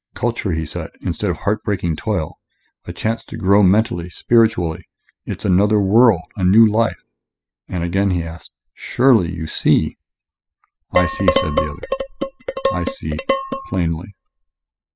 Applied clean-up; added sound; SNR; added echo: classical method spectral subtraction.